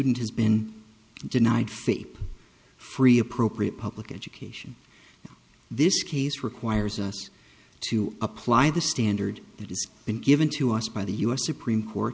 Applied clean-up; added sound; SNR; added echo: none; none; none; none.